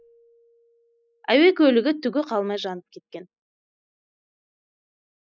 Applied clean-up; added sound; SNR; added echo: classical method spectral subtraction.